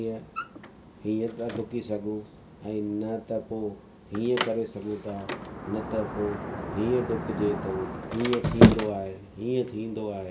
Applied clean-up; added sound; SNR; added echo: none; Sliding door; -1 dB; reverberation time 0.7 s.